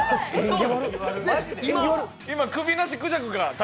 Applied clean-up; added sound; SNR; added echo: none; none; none; none.